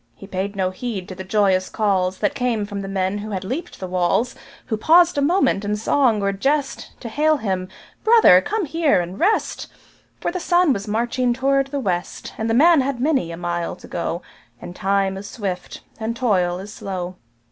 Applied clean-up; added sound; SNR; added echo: none; none; none; none.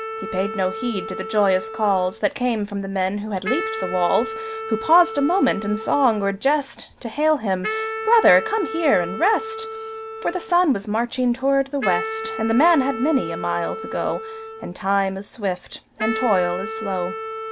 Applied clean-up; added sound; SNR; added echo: none; Wind instrument, woodwind instrument; 9 dB; none.